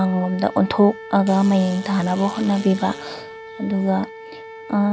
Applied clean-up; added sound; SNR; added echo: none; Wind instrument, woodwind instrument + Fart; 15 dB; none.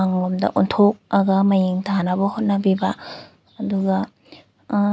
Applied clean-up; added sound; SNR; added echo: none; none; none; none.